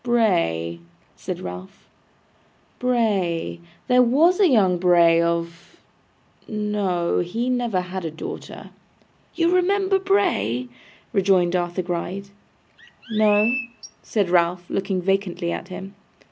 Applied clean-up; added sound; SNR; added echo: none; Chirp, tweet; 9 dB; none.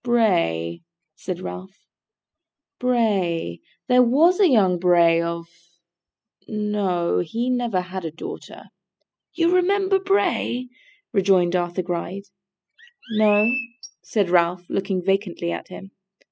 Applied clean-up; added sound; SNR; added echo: classical method spectral subtraction.